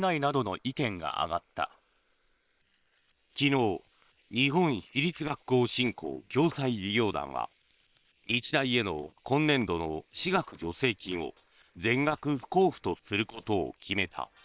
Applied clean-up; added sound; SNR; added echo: neural separator model SepFormer WHAM!.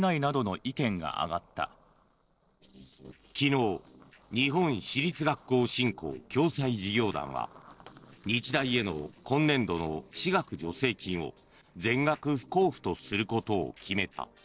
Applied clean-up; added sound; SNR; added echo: neural separator model SepFormer DNS4.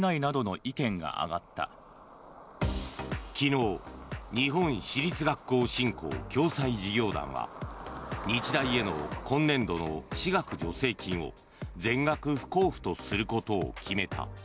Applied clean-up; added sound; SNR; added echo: none; Cricket; 16 dB; none.